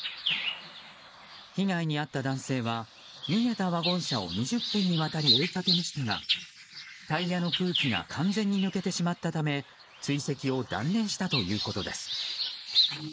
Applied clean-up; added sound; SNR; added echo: neural mask model Resemble Enhance denoiser.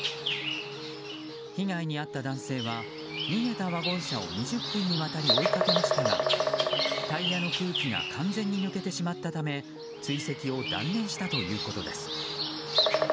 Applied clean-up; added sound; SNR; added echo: none; Bird vocalization, bird call, bird song; -1 dB; none.